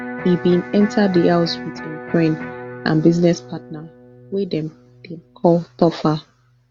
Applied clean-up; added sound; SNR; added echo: none; Electric guitar; 14 dB; none.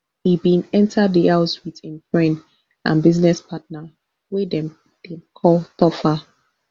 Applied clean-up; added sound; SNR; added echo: none; none; none; none.